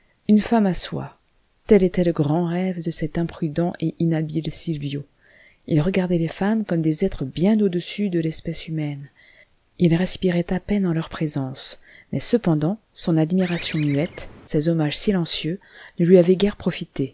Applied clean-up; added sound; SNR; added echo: none; Bird; 16 dB; none.